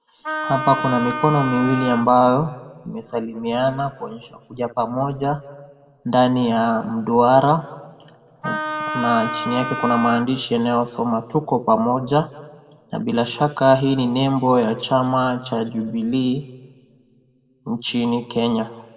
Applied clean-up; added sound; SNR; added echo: none; Wind instrument, woodwind instrument; 6 dB; reverberation time 1.3 s.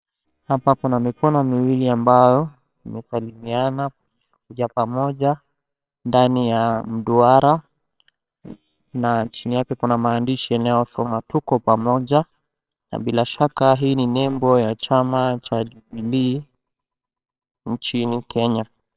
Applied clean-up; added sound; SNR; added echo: neural separator model SepFormer WHAMR!.